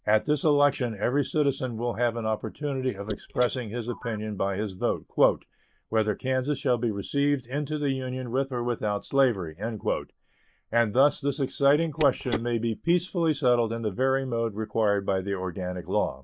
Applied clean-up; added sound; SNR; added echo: neural mask model Resemble Enhance denoiser.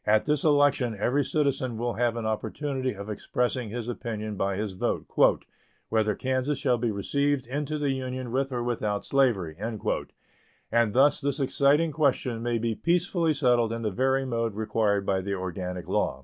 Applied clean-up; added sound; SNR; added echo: none; none; none; none.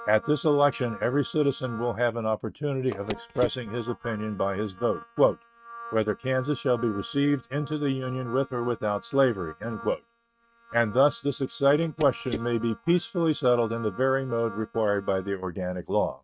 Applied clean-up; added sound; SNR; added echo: neural mask model RNNoise.